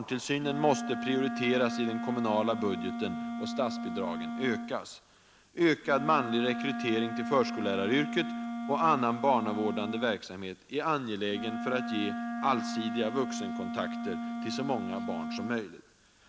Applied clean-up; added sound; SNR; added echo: none; Wind instrument, woodwind instrument; 5 dB; none.